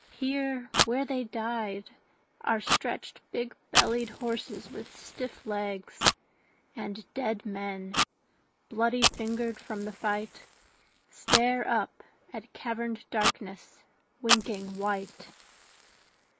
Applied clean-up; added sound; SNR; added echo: neural mask model Resemble Enhance denoiser.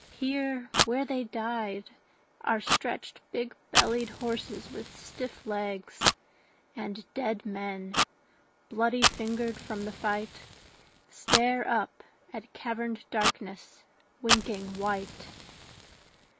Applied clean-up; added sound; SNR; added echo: none; Fire; 1 dB; none.